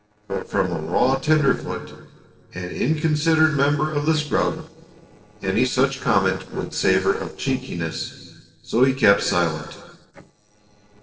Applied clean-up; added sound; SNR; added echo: neural separator model SepFormer DNS4.